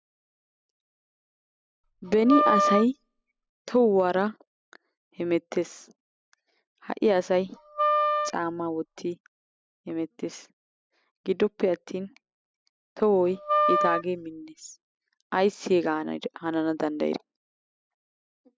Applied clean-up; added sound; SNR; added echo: classical method spectral subtraction.